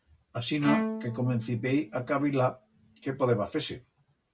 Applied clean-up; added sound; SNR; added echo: none; Bowed string instrument; 7 dB; none.